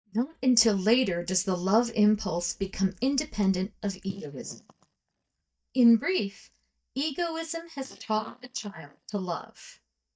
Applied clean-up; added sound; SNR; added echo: neural mask model DeepFilterNet 3.